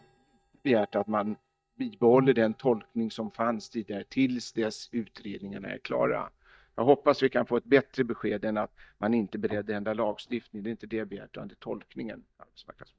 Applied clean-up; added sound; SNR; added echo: neural mask model DeepFilterNet 3.